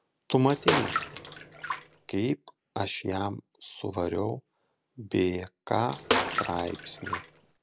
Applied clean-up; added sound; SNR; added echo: none; Bathtub (filling or washing) / Water / Splash, splatter; 0 dB; none.